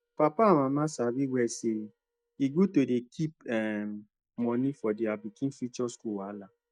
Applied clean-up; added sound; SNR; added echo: neural mask model DeepFilterNet 3.